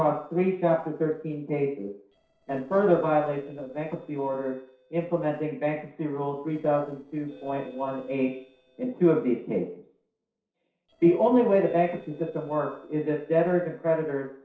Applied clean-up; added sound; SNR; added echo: neural separator model SepFormer DNS4.